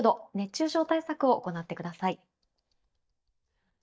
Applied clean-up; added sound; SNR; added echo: neural mask model DeepFilterNet 3.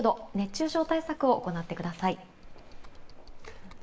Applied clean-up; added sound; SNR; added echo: none; Computer keyboard; 14 dB; reverberation time 0.7 s.